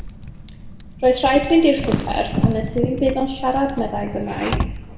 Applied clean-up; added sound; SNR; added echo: none; Typing; 9 dB; reverberation time 1.1 s.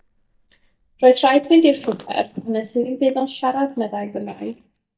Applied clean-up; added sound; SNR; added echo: neural mask model DeepFilterNet 3.